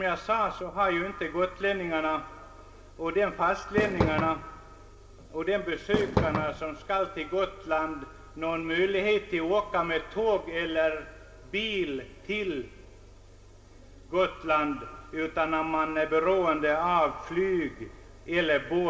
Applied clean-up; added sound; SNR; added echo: none; Fireworks; 3 dB; reverberation time 0.3 s.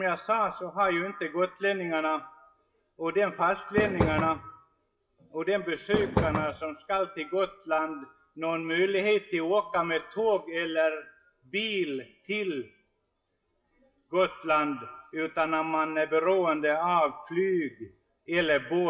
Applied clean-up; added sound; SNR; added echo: classical method WPE with log-MMSE.